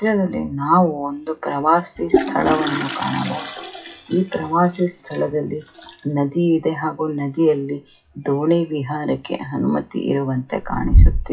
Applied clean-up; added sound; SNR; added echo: classical method WPE with log-MMSE.